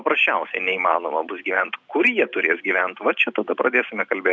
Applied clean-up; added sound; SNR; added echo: none; none; none; none.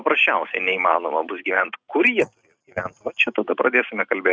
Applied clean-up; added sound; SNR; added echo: neural mask model RNNoise.